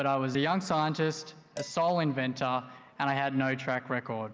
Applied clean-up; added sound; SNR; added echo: none; Dishes, pots, and pans; 20 dB; none.